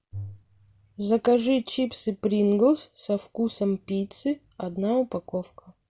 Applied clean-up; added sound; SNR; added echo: none; none; none; none.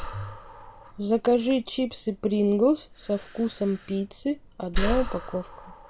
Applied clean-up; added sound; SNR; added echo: none; Breathing; 8 dB; none.